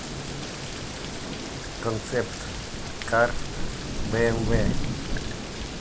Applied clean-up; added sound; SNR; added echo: none; Thunder / Rain; -1 dB; none.